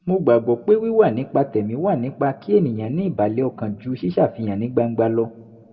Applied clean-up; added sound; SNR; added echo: none; none; none; reverberation time 1.2 s.